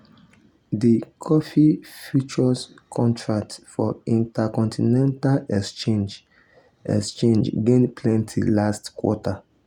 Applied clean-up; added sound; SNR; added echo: none; none; none; none.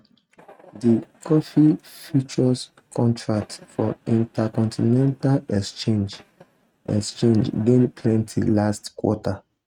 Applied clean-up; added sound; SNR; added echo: neural mask model RNNoise.